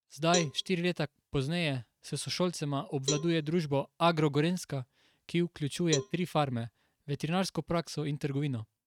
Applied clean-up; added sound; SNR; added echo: neural mask model RNNoise.